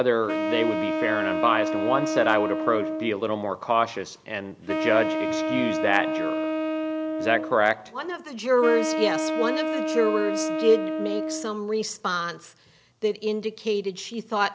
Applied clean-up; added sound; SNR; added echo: none; Wind instrument, woodwind instrument; 2 dB; none.